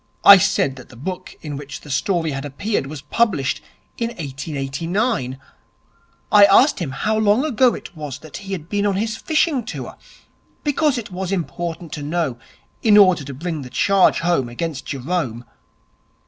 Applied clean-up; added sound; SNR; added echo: none; none; none; none.